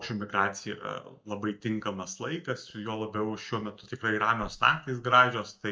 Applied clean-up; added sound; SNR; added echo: neural mask model DeepFilterNet 3.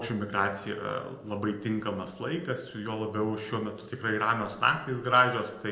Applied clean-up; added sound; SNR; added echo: neural separator model SepFormer DNS4.